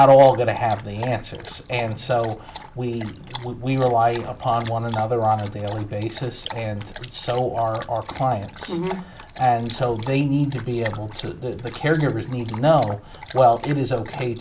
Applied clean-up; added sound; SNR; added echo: none; Dog; 17 dB; none.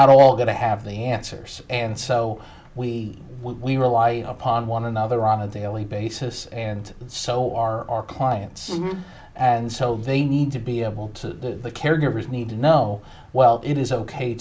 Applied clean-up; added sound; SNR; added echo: none; none; none; none.